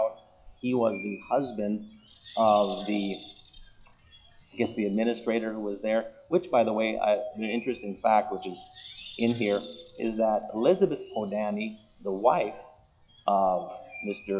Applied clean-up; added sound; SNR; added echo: classical method log-MMSE.